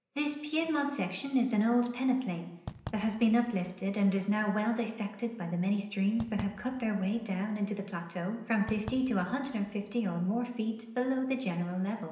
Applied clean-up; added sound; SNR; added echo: none; Fireworks; 17 dB; reverberation time 0.9 s.